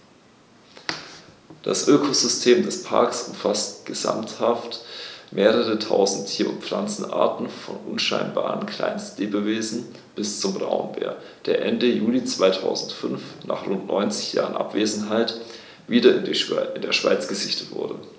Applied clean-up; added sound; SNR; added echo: none; none; none; none.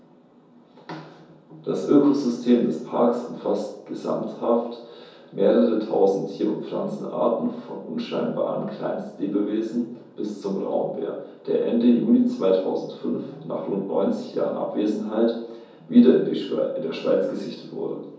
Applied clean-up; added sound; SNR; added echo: none; none; none; reverberation time 0.6 s.